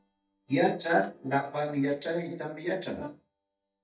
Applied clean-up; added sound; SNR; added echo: neural mask model DeepFilterNet 3.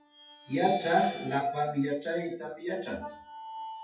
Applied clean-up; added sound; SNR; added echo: classical method WPE with log-MMSE.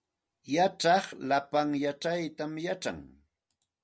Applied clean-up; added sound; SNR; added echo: none; none; none; none.